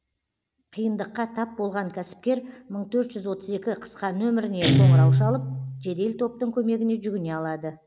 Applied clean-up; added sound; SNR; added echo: none; Guitar; -1 dB; none.